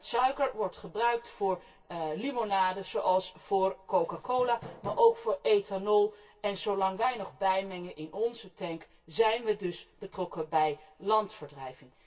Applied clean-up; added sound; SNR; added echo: none; Hammer; 15 dB; reverberation time 0.1 s.